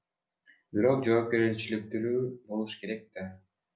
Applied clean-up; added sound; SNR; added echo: none; none; none; none.